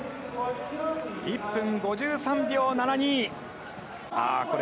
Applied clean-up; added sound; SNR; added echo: none; none; none; none.